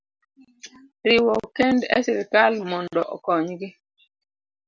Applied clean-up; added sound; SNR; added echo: none; none; none; none.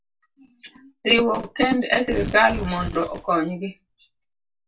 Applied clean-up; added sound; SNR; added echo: none; Tearing; 12 dB; reverberation time 0.1 s.